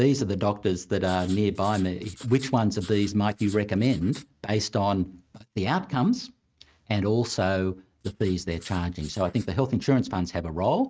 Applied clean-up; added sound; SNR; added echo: neural mask model RNNoise.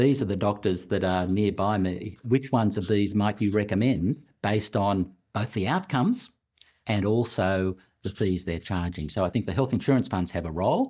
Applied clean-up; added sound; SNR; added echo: neural mask model DeepFilterNet 3.